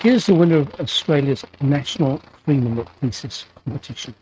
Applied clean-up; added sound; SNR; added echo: neural mask model RNNoise.